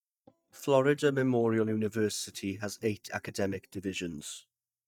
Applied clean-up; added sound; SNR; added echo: neural mask model DeepFilterNet 3.